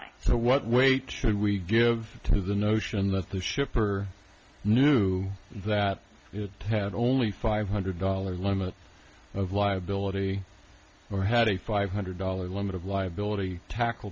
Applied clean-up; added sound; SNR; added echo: none; none; none; none.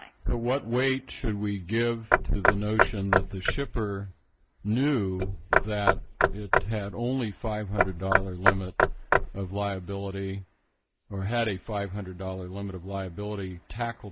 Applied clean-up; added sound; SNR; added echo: neural mask model Resemble Enhance denoiser.